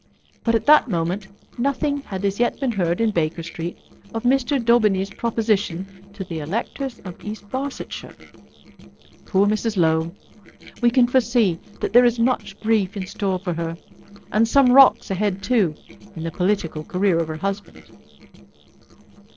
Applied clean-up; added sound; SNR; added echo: neural separator model SepFormer DNS4.